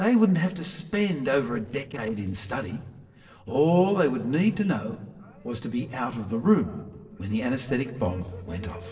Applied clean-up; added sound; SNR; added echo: neural separator model SepFormer DNS4.